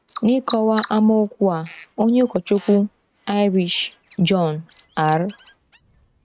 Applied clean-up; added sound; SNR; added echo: neural mask model RNNoise.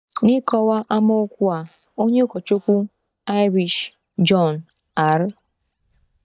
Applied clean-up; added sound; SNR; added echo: neural mask model DeepFilterNet 3.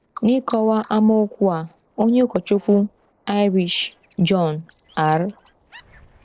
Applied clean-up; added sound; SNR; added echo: neural separator model SepFormer DNS4.